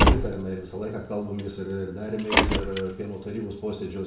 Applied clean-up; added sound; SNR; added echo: none; Car; -4 dB; reverberation time 0.5 s.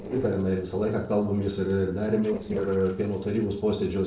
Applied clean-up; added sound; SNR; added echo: neural separator model SepFormer DNS4.